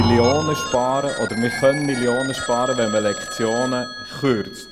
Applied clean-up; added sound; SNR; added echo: none; Telephone + Drum; 6 dB; none.